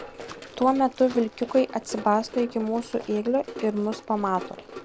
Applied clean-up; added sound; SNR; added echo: none; Run; 15 dB; none.